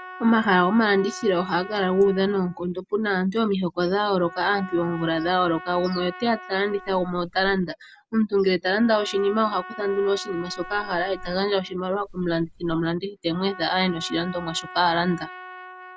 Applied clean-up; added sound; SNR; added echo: none; Wind + Trumpet; 16 dB; none.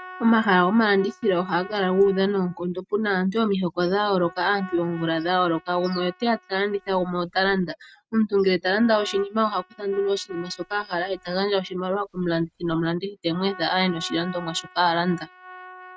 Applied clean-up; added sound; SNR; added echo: neural mask model RNNoise.